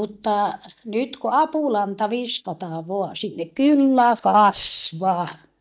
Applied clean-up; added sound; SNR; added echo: neural mask model DeepFilterNet 3.